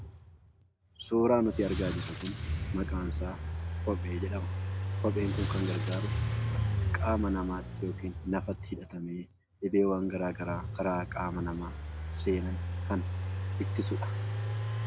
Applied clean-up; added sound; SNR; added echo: none; Squeak + Engine; 0 dB; none.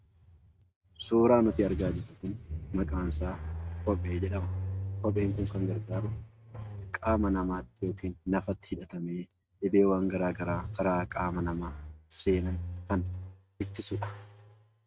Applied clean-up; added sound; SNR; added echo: neural mask model RNNoise.